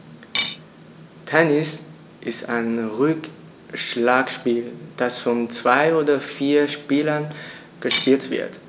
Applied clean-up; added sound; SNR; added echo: none; Cutlery, silverware / Dishes, pots, and pans; 5 dB; none.